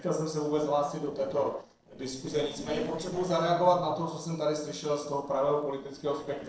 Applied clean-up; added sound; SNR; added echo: neural separator model SepFormer DNS4.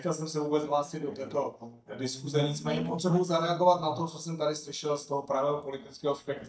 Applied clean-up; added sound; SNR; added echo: neural mask model DeepFilterNet 3.